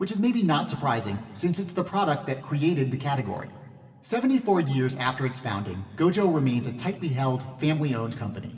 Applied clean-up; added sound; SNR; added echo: none; none; none; reverberation time 2.3 s.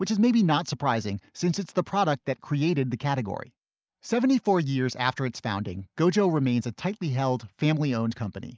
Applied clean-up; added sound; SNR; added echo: none; none; none; none.